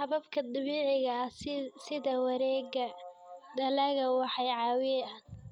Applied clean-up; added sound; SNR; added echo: none; none; none; none.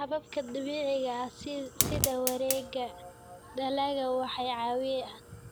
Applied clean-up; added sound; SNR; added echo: none; Fire; 6 dB; none.